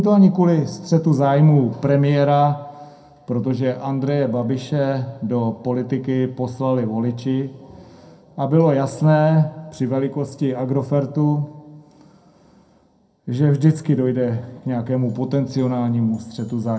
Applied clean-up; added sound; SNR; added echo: none; none; none; reverberation time 0.2 s.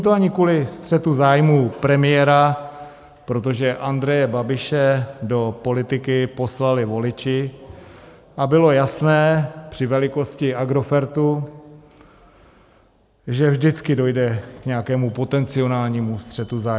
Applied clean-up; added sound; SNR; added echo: none; none; none; none.